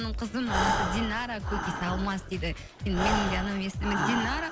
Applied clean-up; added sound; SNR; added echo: none; Breathing; 2 dB; none.